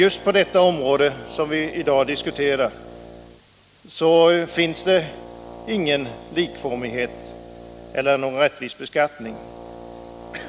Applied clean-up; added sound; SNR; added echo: none; Brass instrument; 17 dB; none.